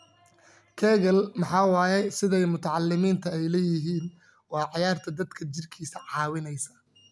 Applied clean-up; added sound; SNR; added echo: none; none; none; none.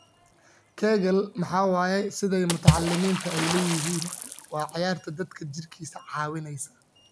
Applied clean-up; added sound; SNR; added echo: none; Water / Splash, splatter; 4 dB; none.